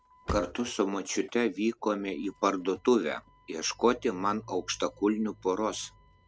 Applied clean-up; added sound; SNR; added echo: none; Slam / Engine starting; 17 dB; none.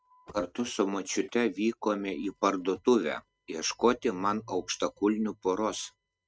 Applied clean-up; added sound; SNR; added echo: neural mask model RNNoise.